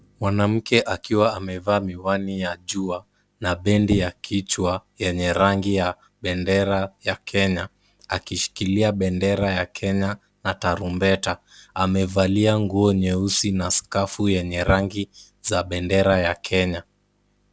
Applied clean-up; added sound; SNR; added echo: none; none; none; none.